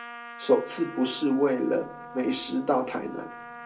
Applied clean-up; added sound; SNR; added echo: none; Trumpet; 15 dB; reverberation time 0.2 s.